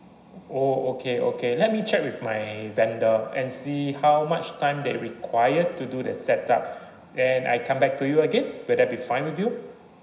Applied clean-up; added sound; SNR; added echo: none; none; none; reverberation time 0.9 s.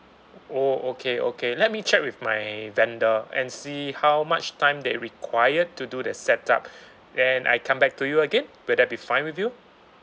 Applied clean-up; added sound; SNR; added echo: none; none; none; none.